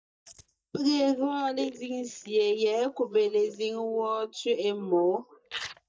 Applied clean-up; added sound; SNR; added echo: neural mask model DeepFilterNet 3.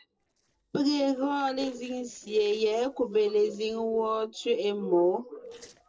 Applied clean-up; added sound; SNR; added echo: neural separator model SepFormer DNS4.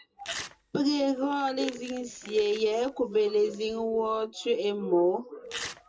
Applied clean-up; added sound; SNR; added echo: none; Crumpling, crinkling / Tearing; 17 dB; reverberation time 0.2 s.